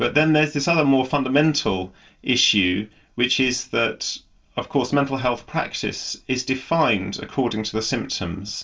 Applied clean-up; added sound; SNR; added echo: none; none; none; reverberation time 0.2 s.